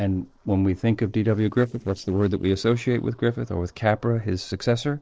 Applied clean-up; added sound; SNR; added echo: neural separator model SepFormer DNS4.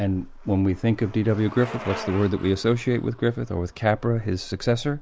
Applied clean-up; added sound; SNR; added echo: none; Bicycle; 18 dB; none.